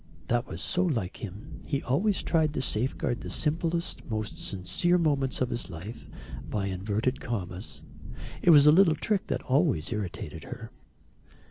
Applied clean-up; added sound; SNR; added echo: none; Thunderstorm; 12 dB; none.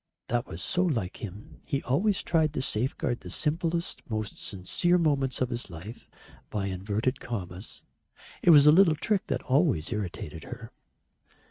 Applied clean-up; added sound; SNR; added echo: neural mask model RNNoise.